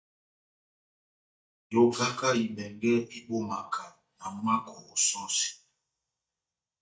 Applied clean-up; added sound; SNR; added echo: neural mask model DeepFilterNet 3.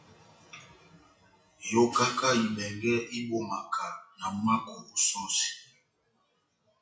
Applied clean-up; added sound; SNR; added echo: classical method WPE with log-MMSE.